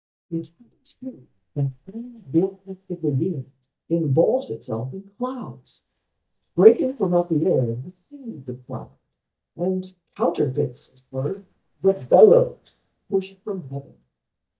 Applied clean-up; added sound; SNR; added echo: neural mask model DeepFilterNet 3.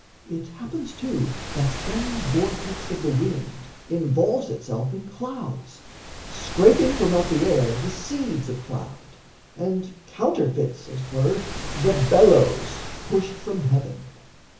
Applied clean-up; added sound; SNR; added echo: none; Waves, surf; 11 dB; reverberation time 0.7 s.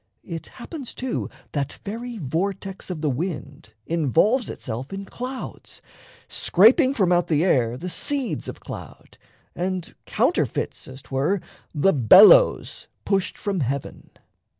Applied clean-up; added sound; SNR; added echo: none; none; none; none.